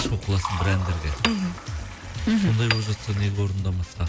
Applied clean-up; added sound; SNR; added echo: none; Hammer + Liquid; 9 dB; none.